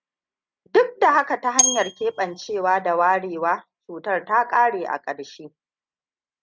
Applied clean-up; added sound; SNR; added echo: neural mask model RNNoise.